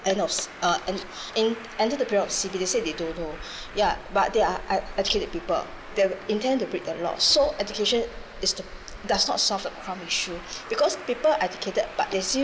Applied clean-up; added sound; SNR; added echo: none; Traffic noise, roadway noise; 15 dB; none.